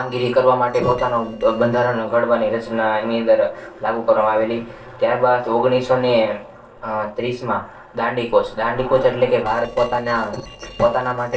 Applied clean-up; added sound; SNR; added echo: neural separator model SepFormer DNS4.